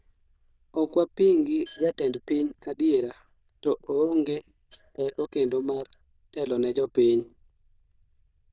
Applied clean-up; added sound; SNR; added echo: neural diffusion model UNIVERSE++.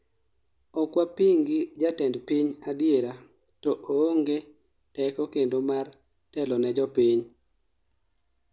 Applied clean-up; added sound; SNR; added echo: none; none; none; none.